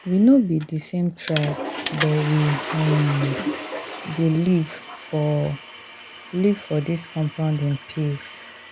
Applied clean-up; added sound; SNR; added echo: none; Toilet flush / Water; 10 dB; none.